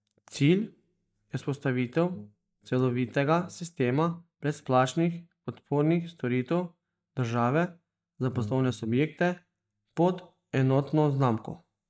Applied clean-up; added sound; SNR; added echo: neural mask model DeepFilterNet 3.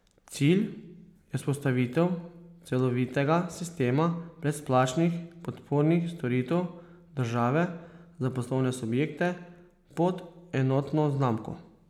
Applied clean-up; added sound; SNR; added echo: none; none; none; none.